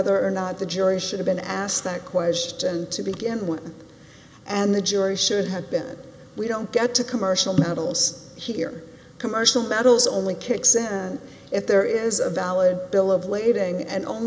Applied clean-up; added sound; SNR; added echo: none; none; none; none.